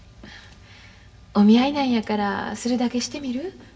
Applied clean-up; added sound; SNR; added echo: none; none; none; reverberation time 1.4 s.